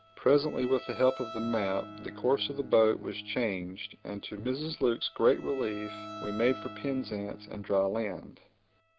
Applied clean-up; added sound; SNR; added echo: none; Bowed string instrument + Bowed string instrument; 16 dB; none.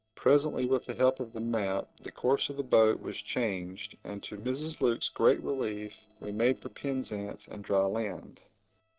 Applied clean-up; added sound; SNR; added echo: neural separator model SepFormer DNS4.